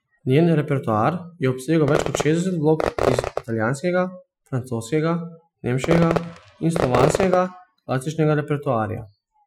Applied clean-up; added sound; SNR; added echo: classical method Wiener filter.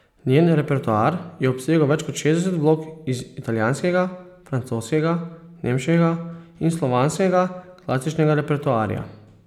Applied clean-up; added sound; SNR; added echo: none; none; none; none.